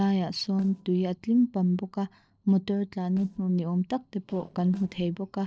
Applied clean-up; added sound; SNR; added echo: neural separator model SepFormer DNS4.